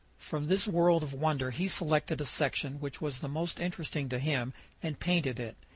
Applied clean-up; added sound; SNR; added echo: none; none; none; none.